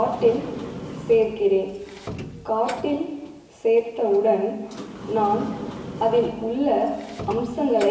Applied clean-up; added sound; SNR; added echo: none; Sliding door; 13 dB; reverberation time 1.1 s.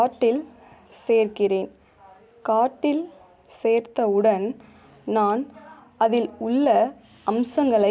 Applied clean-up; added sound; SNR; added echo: none; none; none; none.